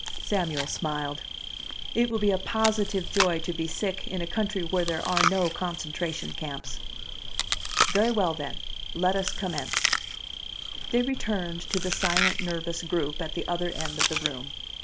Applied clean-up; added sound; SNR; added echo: none; Chewing, mastication + Insect; 1 dB; none.